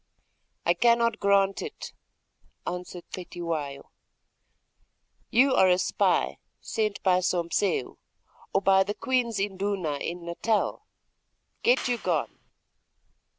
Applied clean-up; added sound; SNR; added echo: none; Clapping; 13 dB; none.